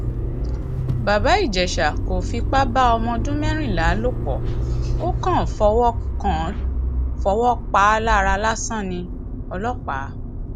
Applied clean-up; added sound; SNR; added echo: none; Motor vehicle (road); 1 dB; none.